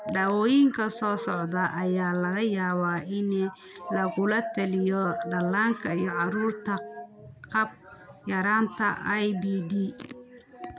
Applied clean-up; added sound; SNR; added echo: none; none; none; none.